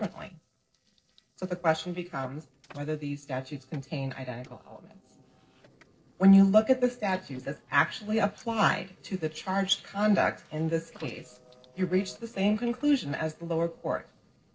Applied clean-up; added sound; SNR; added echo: neural separator model SepFormer DNS4.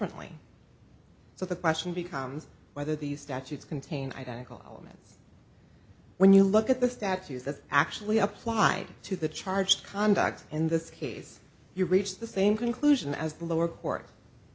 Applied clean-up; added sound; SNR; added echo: none; none; none; none.